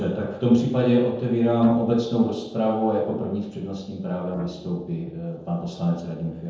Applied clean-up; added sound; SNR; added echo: neural separator model SepFormer DNS4.